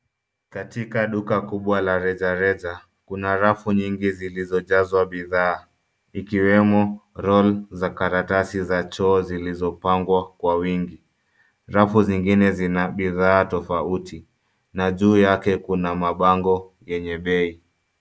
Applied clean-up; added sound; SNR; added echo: none; none; none; none.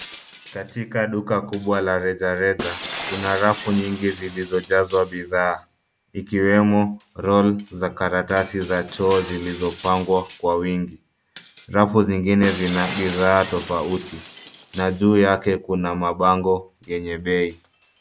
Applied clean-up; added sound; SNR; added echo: none; Shatter; 14 dB; none.